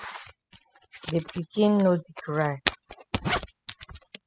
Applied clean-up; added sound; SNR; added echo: classical method spectral subtraction.